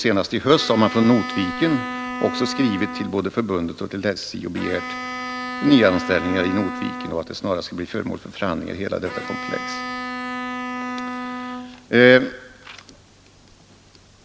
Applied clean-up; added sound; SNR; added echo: none; Bowed string instrument; 8 dB; none.